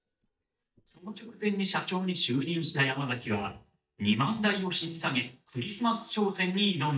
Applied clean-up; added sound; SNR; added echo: neural mask model DeepFilterNet 3.